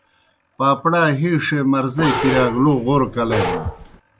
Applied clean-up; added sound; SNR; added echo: none; Bark; 6 dB; none.